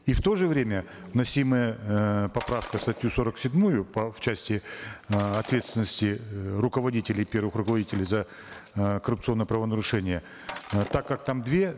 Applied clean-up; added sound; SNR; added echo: none; Shatter; 16 dB; none.